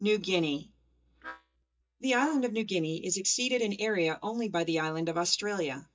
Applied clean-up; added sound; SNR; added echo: neural mask model DeepFilterNet 3.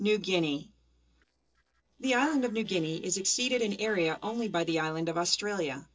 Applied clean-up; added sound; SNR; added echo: neural separator model SepFormer DNS4.